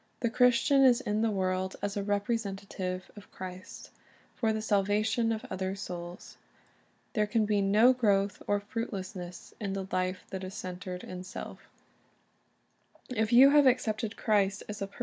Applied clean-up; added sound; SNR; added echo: none; none; none; none.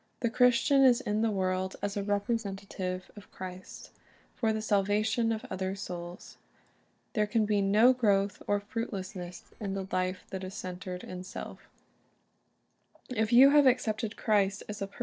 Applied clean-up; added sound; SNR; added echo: neural separator model SepFormer DNS4.